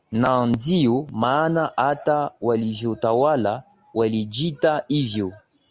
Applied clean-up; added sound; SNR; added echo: none; none; none; none.